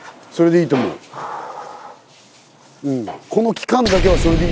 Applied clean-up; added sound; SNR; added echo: none; none; none; none.